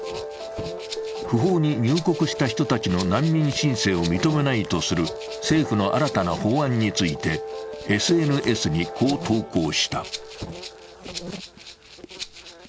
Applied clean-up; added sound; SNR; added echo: none; Insect + Rattle (instrument); 14 dB; none.